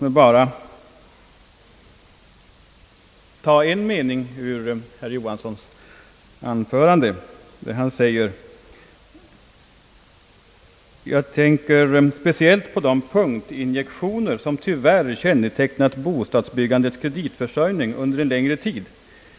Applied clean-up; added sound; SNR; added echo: none; none; none; none.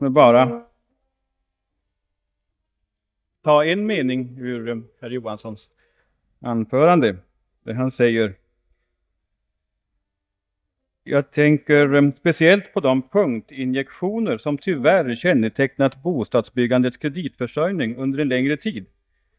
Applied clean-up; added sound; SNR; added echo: neural mask model DeepFilterNet 3.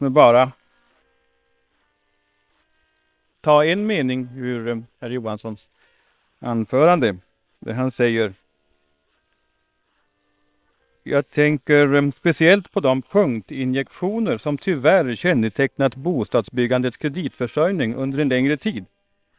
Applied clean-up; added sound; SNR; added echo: neural separator model SepFormer WHAM!.